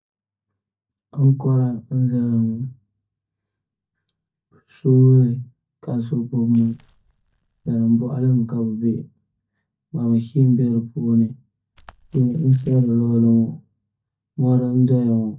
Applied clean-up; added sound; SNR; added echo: neural mask model DeepFilterNet 3.